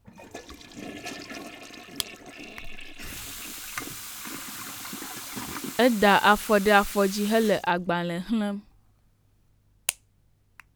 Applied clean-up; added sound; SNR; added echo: none; Toilet flush / Water tap, faucet; 13 dB; none.